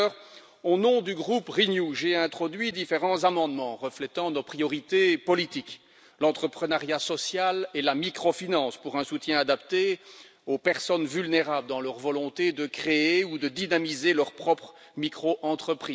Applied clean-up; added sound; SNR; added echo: none; none; none; none.